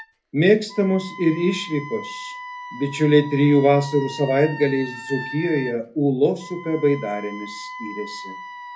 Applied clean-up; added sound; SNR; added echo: none; Wind instrument, woodwind instrument; 14 dB; reverberation time 0.3 s.